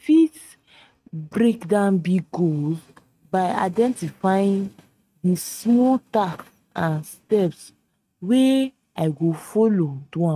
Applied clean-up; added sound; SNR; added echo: neural mask model RNNoise.